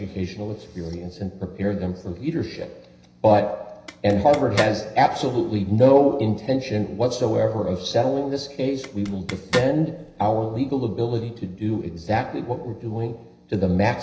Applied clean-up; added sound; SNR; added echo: none; Zipper (clothing); 11 dB; reverberation time 0.9 s.